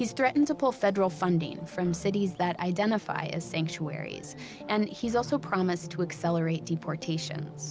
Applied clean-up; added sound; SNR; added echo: none; Bird; 16 dB; none.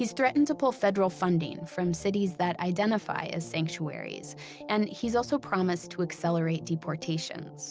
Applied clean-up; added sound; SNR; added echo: none; none; none; none.